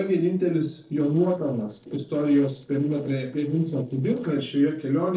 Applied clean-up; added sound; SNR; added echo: neural separator model SepFormer DNS4.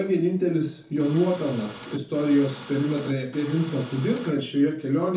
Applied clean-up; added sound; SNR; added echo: none; Printer; 16 dB; reverberation time 0.7 s.